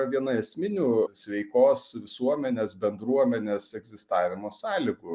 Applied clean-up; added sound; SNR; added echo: none; none; none; none.